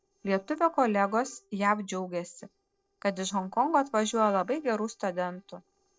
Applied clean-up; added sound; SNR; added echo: neural separator model SepFormer DNS4.